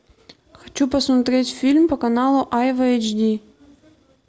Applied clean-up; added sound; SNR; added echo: none; none; none; none.